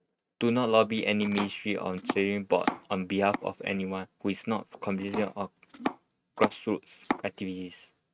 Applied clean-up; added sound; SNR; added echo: neural mask model RNNoise.